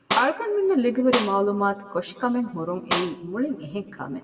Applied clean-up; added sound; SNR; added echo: none; Snare drum; 6 dB; reverberation time 1.8 s.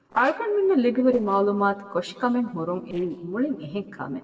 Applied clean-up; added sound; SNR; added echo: neural separator model SepFormer DNS4.